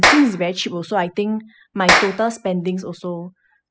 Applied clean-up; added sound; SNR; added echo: classical method spectral subtraction.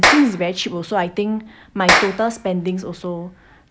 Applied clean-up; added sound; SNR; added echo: none; Clapping; 0 dB; none.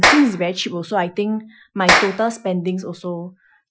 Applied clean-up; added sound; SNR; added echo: classical method Wiener filter.